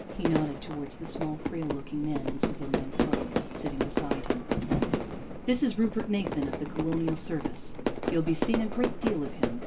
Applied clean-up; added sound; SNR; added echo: none; Fire / Fireworks; 1 dB; reverberation time 0.2 s.